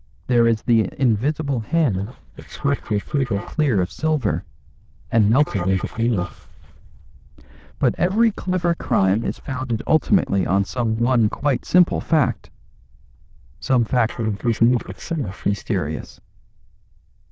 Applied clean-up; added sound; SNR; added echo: neural diffusion model UNIVERSE++.